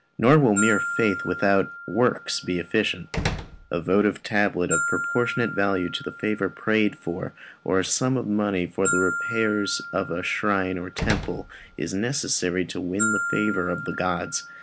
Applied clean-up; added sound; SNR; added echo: none; Slam + Glockenspiel; 7 dB; none.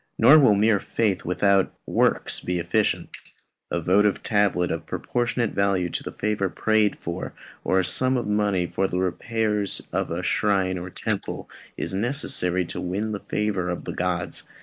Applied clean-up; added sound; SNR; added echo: neural mask model Resemble Enhance denoiser.